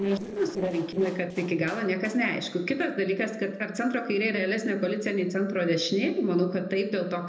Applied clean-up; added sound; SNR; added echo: neural separator model SepFormer DNS4.